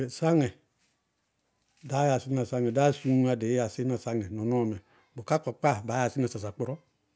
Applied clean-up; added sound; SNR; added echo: none; none; none; none.